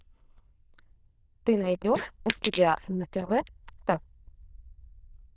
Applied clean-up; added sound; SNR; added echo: neural diffusion model UNIVERSE++.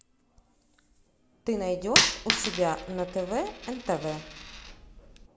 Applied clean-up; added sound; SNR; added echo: none; Coin (dropping); -1 dB; none.